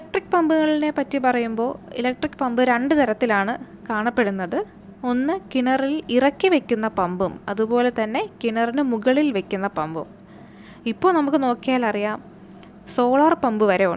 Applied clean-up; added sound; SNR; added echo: none; none; none; none.